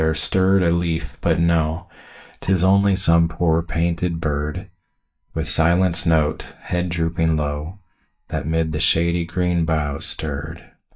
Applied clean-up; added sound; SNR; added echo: neural mask model DeepFilterNet 3.